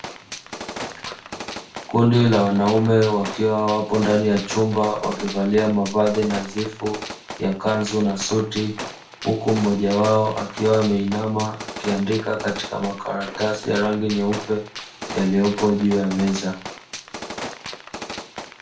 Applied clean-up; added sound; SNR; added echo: none; Gunshot, gunfire; 12 dB; reverberation time 0.3 s.